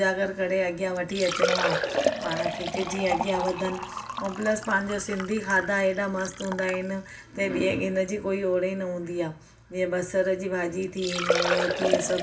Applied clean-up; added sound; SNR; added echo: none; Liquid; 4 dB; reverberation time 0.2 s.